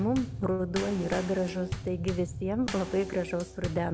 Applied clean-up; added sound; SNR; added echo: none; Bass drum / Snare drum / Drum kit; 7 dB; none.